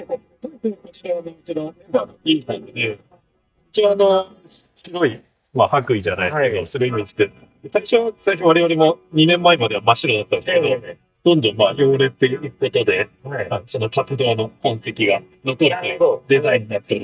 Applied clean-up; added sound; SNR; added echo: neural mask model DeepFilterNet 3.